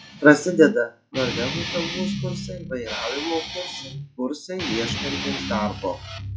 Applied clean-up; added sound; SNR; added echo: classical method log-MMSE.